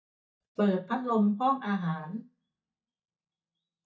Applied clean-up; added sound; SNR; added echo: neural mask model DeepFilterNet 3.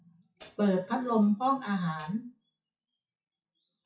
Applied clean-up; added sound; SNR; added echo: classical method WPE with log-MMSE.